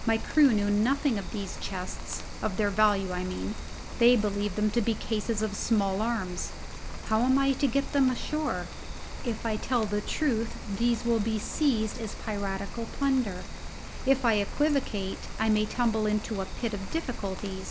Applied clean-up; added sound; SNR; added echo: none; Rain; 8 dB; none.